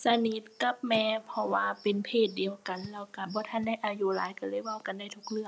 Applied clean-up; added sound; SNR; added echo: none; none; none; none.